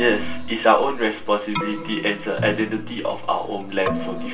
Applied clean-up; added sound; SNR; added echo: none; Keyboard (musical); 9 dB; reverberation time 0.2 s.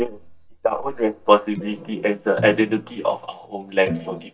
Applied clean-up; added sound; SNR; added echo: neural mask model DeepFilterNet 3.